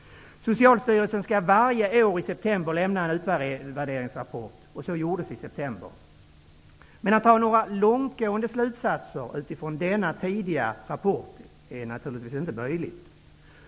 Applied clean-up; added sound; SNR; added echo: none; none; none; none.